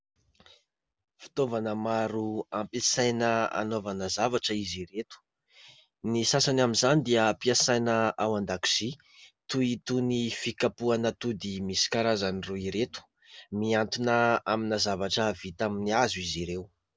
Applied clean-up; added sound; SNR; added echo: none; none; none; none.